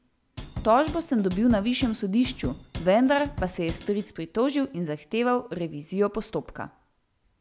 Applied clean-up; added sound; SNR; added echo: none; Drum / Drum kit; 12 dB; none.